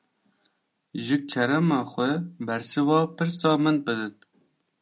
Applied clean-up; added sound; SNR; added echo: none; none; none; none.